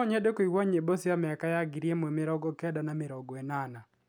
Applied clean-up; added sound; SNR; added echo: none; none; none; none.